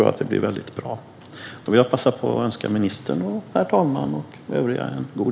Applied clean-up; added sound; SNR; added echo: none; none; none; none.